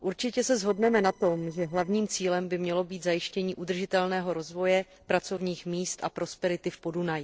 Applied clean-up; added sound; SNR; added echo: neural separator model SepFormer DNS4.